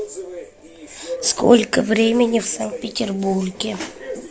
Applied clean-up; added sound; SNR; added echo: none; none; none; none.